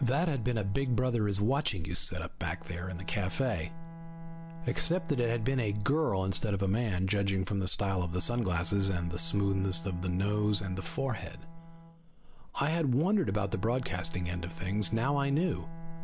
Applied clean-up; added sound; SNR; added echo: none; Bowed string instrument; 17 dB; none.